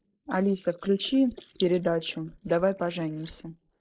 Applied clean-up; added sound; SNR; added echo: neural mask model Resemble Enhance denoiser.